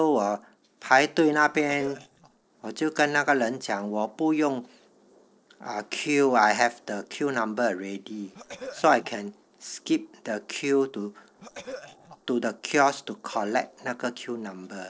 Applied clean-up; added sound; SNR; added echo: neural separator model SepFormer DNS4.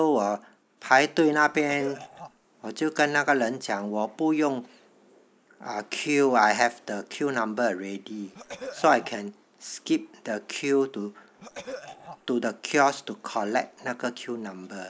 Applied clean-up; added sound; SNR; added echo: neural mask model Resemble Enhance denoiser.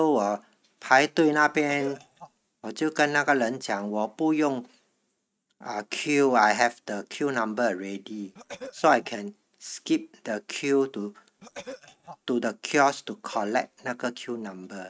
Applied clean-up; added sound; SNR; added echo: neural mask model RNNoise.